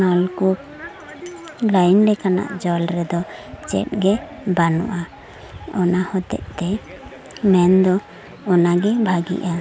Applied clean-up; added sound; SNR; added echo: none; none; none; none.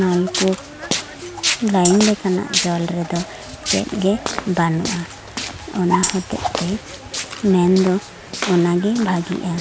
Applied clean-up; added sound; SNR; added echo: none; Tambourine + Walk, footsteps; 7 dB; none.